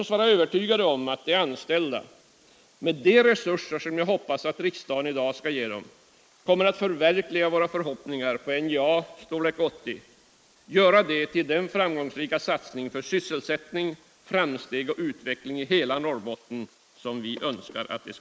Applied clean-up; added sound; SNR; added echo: neural mask model Resemble Enhance denoiser.